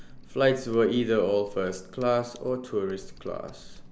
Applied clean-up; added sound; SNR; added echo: none; Computer keyboard; 18 dB; none.